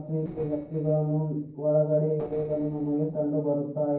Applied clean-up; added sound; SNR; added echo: neural separator model SepFormer DNS4.